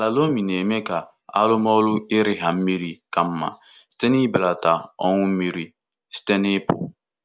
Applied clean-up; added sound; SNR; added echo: none; none; none; none.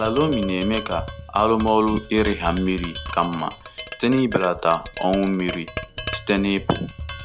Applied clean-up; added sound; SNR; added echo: none; Tap; 7 dB; none.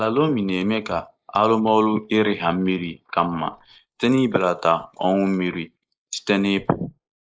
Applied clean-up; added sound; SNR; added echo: neural mask model Resemble Enhance denoiser.